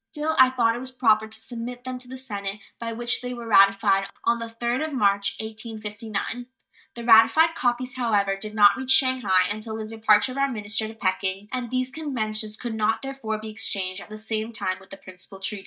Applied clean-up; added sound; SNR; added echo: neural mask model DeepFilterNet 3.